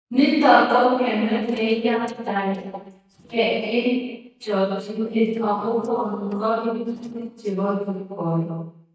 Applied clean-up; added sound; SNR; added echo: neural mask model DeepFilterNet 3.